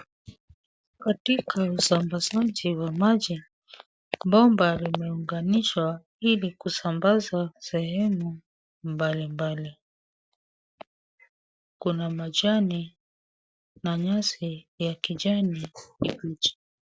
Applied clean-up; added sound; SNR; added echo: none; none; none; none.